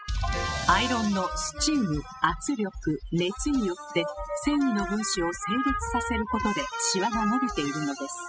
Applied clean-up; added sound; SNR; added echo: classical method spectral subtraction.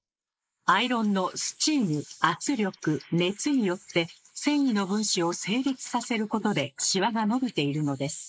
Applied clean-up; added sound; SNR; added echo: neural mask model Resemble Enhance denoiser.